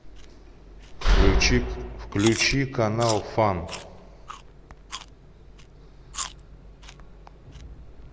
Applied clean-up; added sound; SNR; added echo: none; Chewing, mastication; 15 dB; none.